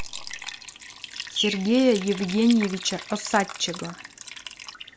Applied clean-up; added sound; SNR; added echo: none; Bird + Liquid; 10 dB; none.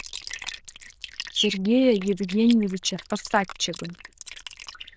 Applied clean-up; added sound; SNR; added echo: neural diffusion model UNIVERSE++.